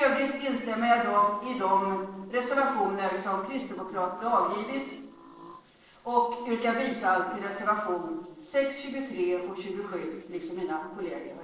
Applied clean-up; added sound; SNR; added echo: neural separator model SepFormer DNS4.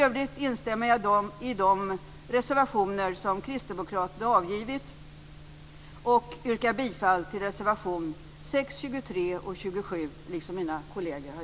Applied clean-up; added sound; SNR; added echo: none; none; none; none.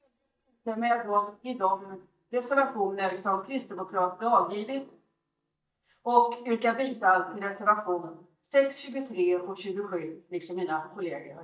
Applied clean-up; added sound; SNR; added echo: neural mask model DeepFilterNet 3.